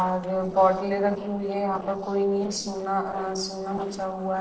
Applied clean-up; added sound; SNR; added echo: neural separator model SepFormer DNS4.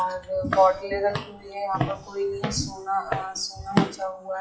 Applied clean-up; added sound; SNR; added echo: classical method WPE with log-MMSE.